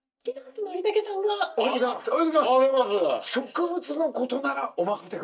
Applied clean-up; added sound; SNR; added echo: neural mask model DeepFilterNet 3.